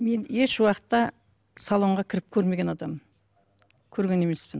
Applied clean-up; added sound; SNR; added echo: none; none; none; none.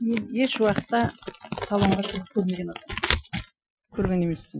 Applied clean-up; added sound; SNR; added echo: classical method Wiener filter.